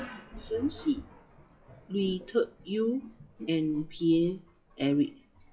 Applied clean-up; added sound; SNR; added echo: classical method WPE with log-MMSE.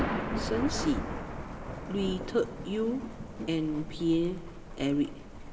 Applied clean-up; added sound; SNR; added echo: none; Thunder; 4 dB; reverberation time 1.8 s.